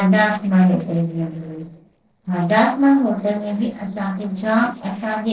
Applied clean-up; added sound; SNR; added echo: neural separator model SepFormer DNS4.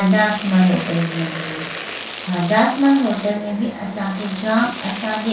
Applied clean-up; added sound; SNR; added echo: none; Domestic sounds, home sounds; 11 dB; reverberation time 0.3 s.